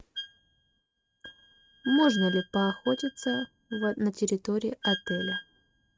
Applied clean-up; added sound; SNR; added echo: neural mask model RNNoise.